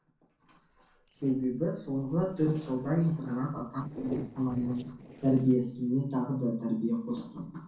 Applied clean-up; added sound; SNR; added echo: neural separator model SepFormer DNS4.